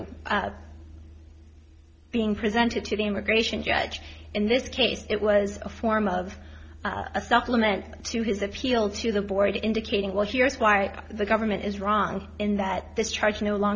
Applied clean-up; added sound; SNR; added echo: none; none; none; none.